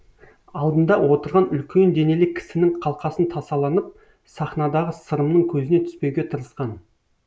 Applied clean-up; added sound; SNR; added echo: none; none; none; none.